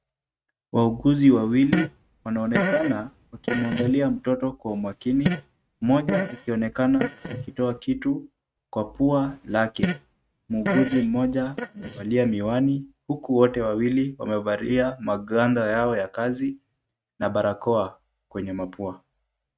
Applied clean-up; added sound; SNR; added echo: neural mask model RNNoise.